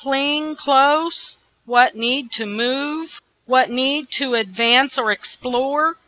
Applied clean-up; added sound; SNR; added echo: none; none; none; none.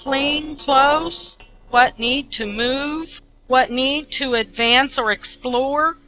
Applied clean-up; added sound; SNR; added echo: neural separator model SepFormer DNS4.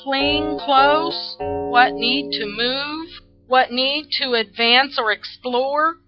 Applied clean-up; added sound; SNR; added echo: classical method log-MMSE.